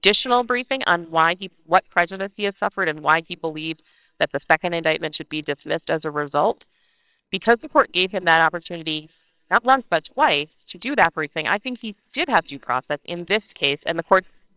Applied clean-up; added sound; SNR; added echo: neural separator model SepFormer WHAMR!.